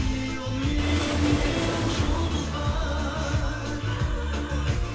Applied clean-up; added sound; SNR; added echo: none; Waves, surf; 5 dB; reverberation time 0.3 s.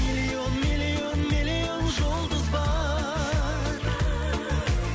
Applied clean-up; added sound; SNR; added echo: none; none; none; none.